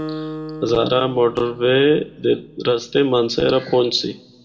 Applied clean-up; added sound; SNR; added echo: none; Acoustic guitar; 16 dB; reverberation time 0.7 s.